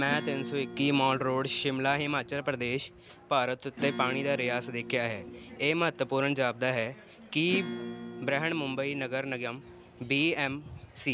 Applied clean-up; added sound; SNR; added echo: none; Acoustic guitar / Strum; 12 dB; none.